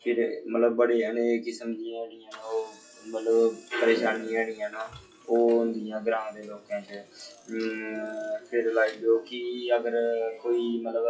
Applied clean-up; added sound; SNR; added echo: classical method WPE with log-MMSE.